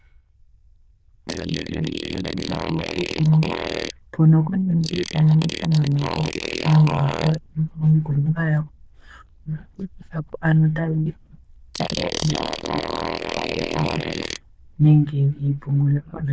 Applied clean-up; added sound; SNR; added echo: neural diffusion model UNIVERSE++.